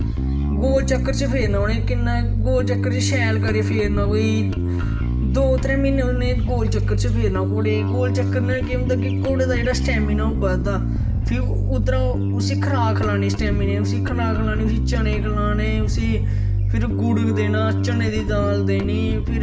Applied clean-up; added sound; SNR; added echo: none; Bass guitar; -4 dB; reverberation time 0.8 s.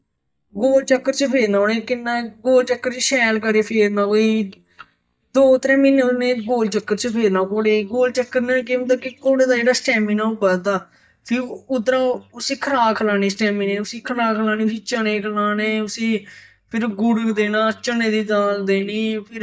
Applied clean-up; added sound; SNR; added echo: neural mask model DeepFilterNet 3.